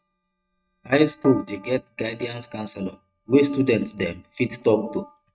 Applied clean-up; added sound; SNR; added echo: neural mask model RNNoise.